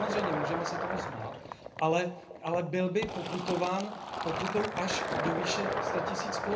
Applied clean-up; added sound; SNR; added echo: none; Fill (with liquid); 1 dB; reverberation time 0.3 s.